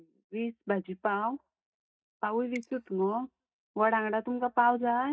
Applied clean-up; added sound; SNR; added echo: neural mask model DeepFilterNet 3.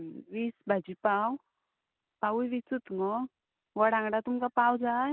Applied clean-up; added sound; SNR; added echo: none; none; none; none.